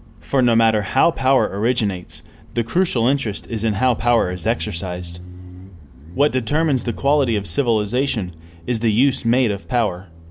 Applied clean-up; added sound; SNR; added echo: none; Motorcycle; 16 dB; none.